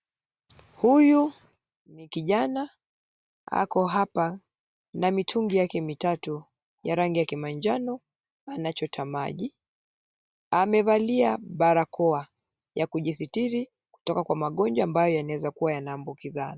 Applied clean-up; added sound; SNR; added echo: none; none; none; none.